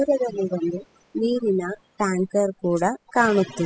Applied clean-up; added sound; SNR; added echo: classical method spectral subtraction.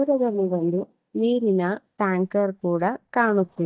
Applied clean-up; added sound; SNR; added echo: neural mask model DeepFilterNet 3.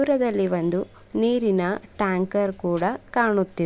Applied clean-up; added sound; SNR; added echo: none; none; none; none.